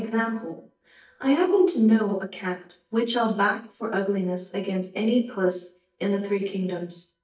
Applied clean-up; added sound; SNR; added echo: neural mask model DeepFilterNet 3.